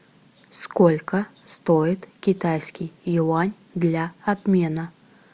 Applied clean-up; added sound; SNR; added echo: none; none; none; none.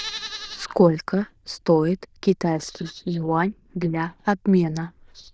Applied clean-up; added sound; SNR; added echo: neural diffusion model UNIVERSE++.